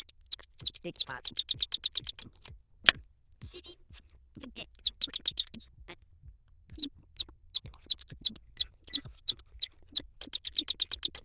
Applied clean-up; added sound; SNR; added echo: neural diffusion model UNIVERSE++.